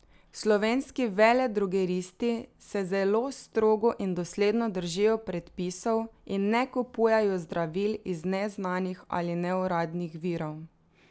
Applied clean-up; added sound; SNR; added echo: none; none; none; none.